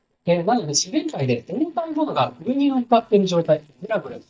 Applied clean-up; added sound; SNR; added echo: neural mask model DeepFilterNet 3.